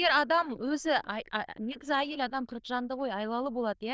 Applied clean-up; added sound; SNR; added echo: neural diffusion model UNIVERSE++.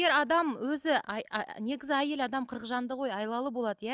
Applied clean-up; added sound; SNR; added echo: none; none; none; none.